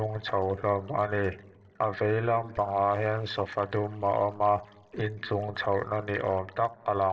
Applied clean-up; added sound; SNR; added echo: neural separator model SepFormer DNS4.